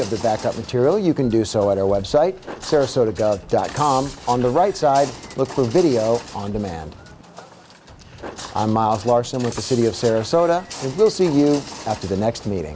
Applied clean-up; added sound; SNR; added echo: none; Walk, footsteps; 17 dB; none.